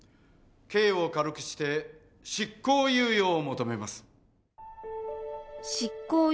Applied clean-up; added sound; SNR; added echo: none; none; none; none.